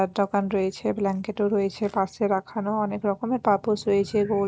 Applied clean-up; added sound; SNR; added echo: none; none; none; none.